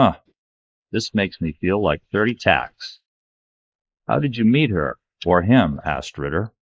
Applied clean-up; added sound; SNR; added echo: neural mask model Resemble Enhance denoiser.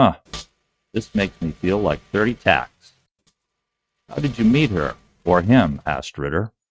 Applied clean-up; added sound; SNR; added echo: neural mask model RNNoise.